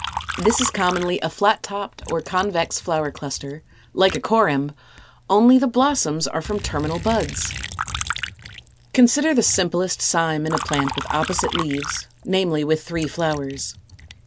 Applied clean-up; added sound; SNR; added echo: none; Liquid; 11 dB; none.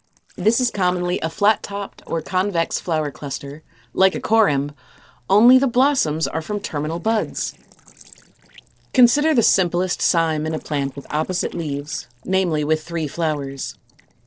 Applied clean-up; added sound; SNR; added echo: neural separator model SepFormer DNS4.